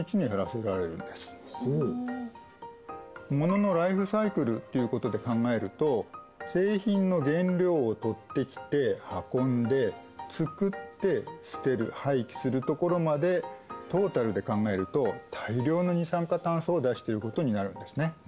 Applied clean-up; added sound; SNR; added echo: none; none; none; none.